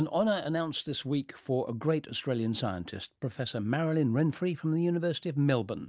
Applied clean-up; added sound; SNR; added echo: none; none; none; none.